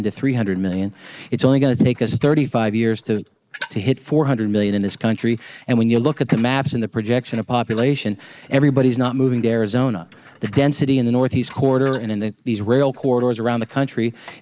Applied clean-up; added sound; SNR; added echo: neural mask model Resemble Enhance denoiser.